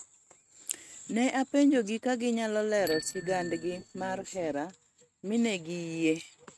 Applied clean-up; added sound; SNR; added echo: neural mask model RNNoise.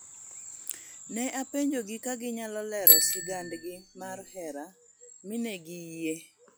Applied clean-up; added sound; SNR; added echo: classical method log-MMSE.